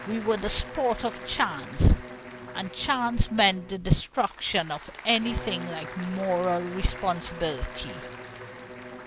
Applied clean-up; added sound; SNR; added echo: none; Applause / Crowd + Bowed string instrument; 13 dB; none.